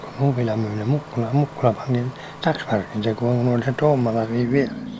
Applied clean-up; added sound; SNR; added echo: none; Engine starting; 15 dB; none.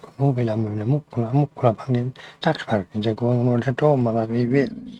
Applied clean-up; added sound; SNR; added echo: neural mask model RNNoise.